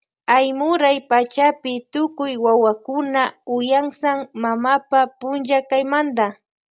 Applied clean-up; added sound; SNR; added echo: none; none; none; none.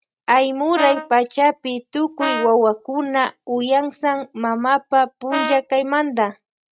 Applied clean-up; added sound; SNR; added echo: neural mask model RNNoise.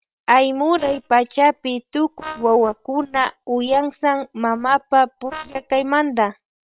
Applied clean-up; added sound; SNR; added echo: neural separator model SepFormer WHAM!.